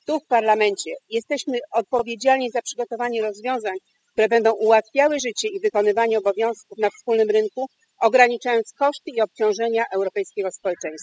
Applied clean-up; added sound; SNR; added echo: classical method spectral subtraction.